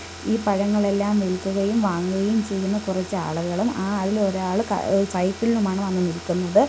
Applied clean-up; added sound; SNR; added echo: none; Car; 15 dB; none.